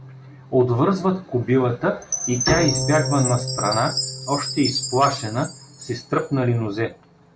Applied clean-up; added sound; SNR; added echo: none; Chime + Bowed string instrument; 6 dB; none.